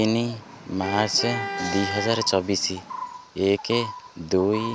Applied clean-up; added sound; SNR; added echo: none; Traffic noise, roadway noise / Vehicle horn, car horn, honking; 10 dB; none.